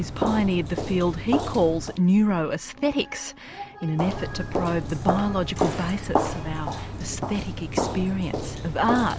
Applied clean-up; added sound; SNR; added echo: none; Walk, footsteps; 4 dB; none.